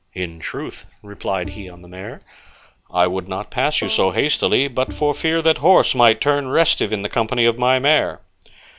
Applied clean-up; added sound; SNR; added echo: none; Bowed string instrument + Bowed string instrument; 18 dB; none.